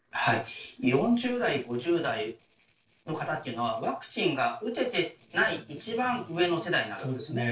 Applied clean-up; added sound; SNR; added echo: neural separator model SepFormer DNS4.